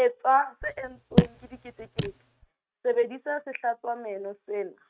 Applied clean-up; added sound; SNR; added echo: neural mask model RNNoise.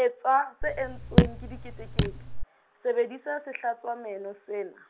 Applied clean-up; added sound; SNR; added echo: none; Raindrop / Drip; -4 dB; none.